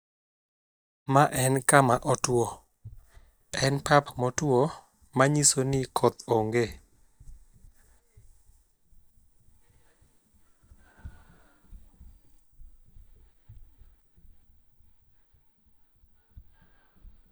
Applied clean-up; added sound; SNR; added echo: neural mask model DeepFilterNet 3.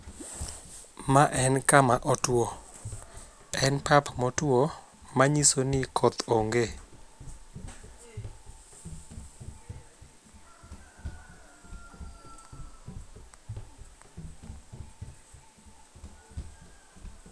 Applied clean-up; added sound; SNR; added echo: none; Run; 15 dB; none.